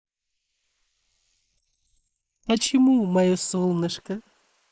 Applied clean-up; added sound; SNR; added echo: neural mask model Resemble Enhance denoiser.